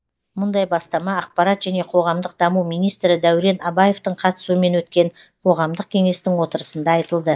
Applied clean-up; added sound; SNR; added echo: neural mask model DeepFilterNet 3.